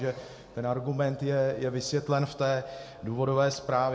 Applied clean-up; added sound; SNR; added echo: none; none; none; reverberation time 1.0 s.